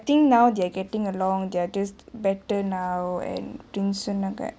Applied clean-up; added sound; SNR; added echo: none; none; none; none.